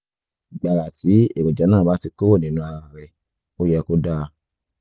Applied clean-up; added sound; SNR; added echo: none; none; none; none.